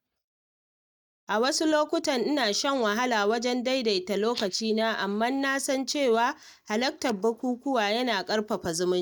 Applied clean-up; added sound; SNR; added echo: neural mask model DeepFilterNet 3.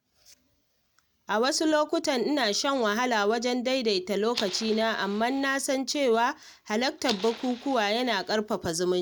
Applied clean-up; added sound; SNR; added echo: none; Fire; 15 dB; none.